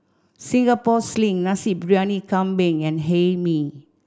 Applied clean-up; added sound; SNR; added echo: none; none; none; none.